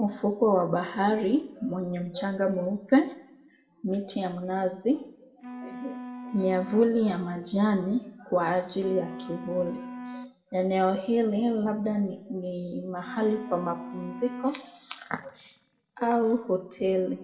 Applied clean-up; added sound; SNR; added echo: none; Wind instrument, woodwind instrument; 14 dB; reverberation time 0.6 s.